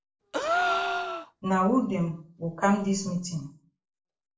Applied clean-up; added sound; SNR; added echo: neural separator model SepFormer DNS4.